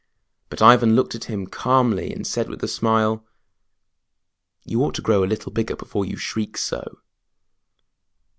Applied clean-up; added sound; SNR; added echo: none; none; none; none.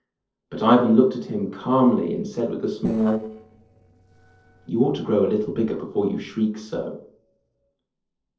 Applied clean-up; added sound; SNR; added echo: neural separator model SepFormer DNS4.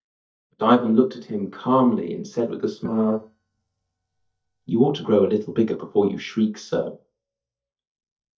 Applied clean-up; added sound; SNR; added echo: neural mask model DeepFilterNet 3.